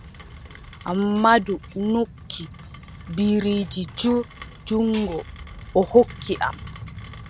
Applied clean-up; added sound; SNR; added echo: none; Rain; 16 dB; none.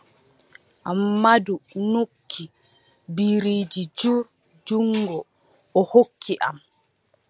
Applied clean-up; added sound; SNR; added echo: none; none; none; none.